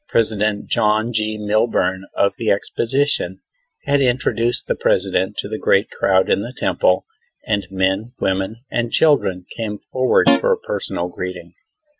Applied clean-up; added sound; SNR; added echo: classical method Wiener filter.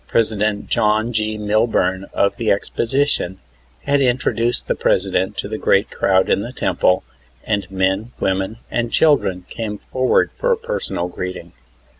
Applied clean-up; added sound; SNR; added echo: none; none; none; none.